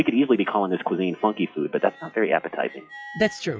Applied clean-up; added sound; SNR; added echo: classical method log-MMSE.